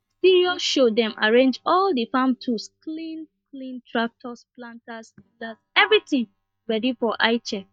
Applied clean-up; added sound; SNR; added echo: neural mask model DeepFilterNet 3.